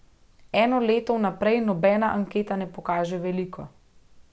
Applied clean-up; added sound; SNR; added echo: none; none; none; none.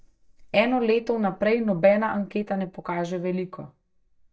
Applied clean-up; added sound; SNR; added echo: neural mask model DeepFilterNet 3.